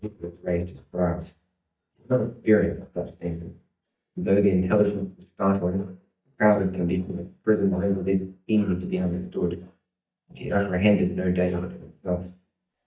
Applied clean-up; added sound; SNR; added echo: neural mask model DeepFilterNet 3.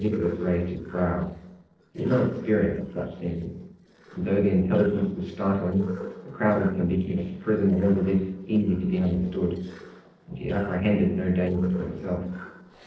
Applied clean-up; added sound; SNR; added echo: neural separator model SepFormer DNS4.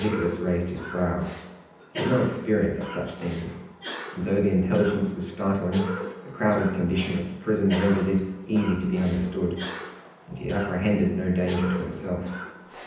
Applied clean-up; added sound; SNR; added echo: none; Cough; 12 dB; reverberation time 0.9 s.